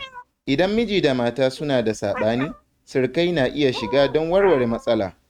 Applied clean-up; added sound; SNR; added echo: neural mask model RNNoise.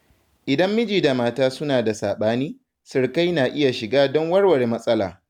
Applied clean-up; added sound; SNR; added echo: none; none; none; none.